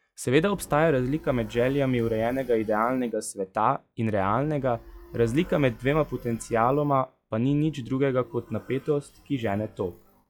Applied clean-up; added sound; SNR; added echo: classical method log-MMSE.